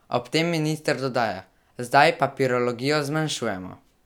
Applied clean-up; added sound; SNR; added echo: none; none; none; none.